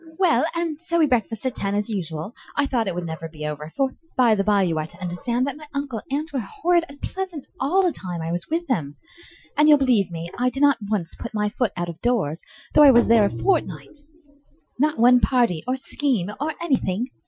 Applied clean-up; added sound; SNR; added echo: classical method Wiener filter.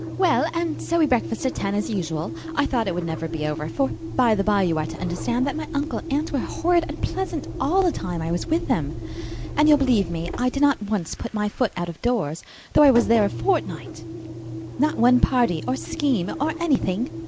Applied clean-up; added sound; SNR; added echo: none; Engine; 9 dB; none.